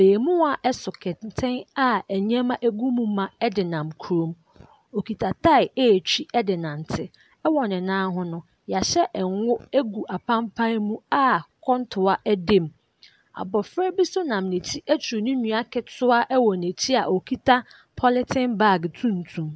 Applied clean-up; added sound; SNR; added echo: none; none; none; none.